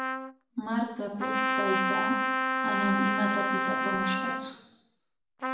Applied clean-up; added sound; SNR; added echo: none; Trumpet; -3 dB; reverberation time 0.8 s.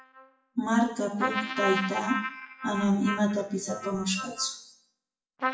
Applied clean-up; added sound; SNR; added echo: classical method WPE with log-MMSE.